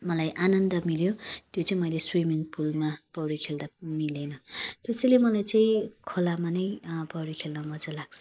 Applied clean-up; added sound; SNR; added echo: neural mask model Resemble Enhance denoiser.